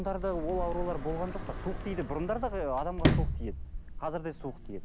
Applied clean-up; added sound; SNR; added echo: none; Sliding door; -1 dB; none.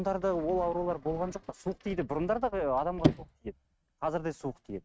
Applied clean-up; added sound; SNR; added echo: neural mask model RNNoise.